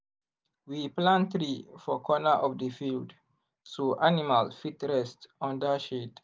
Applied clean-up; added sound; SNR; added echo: none; none; none; none.